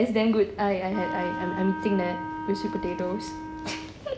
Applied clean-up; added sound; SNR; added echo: none; Wind instrument, woodwind instrument; 8 dB; none.